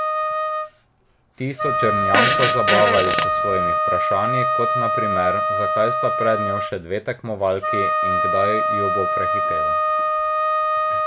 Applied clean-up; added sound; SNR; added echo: none; Fart + Wind instrument, woodwind instrument; -5 dB; none.